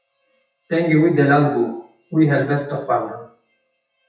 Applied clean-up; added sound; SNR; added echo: classical method WPE with log-MMSE.